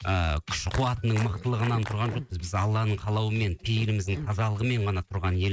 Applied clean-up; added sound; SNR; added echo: neural mask model RNNoise.